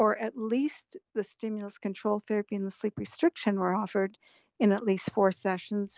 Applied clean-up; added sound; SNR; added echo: none; none; none; none.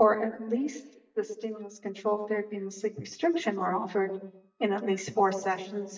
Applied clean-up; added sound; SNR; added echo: neural mask model DeepFilterNet 3.